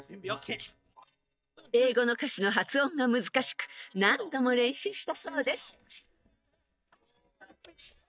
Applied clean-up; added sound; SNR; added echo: neural mask model DeepFilterNet 3.